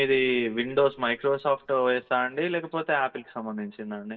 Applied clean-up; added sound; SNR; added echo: neural mask model DeepFilterNet 3.